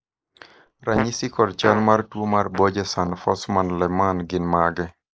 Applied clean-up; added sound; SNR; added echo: neural mask model Resemble Enhance denoiser.